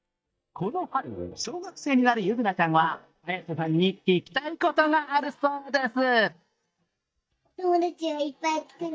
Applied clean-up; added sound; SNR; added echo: neural mask model DeepFilterNet 3.